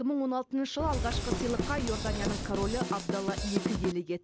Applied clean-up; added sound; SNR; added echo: none; Subway, metro, underground + Drum / Drum kit; 0 dB; none.